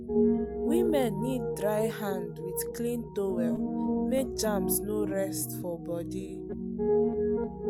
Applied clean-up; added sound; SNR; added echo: none; Piano; -3 dB; none.